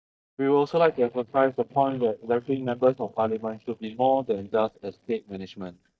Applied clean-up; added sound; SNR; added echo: neural mask model DeepFilterNet 3.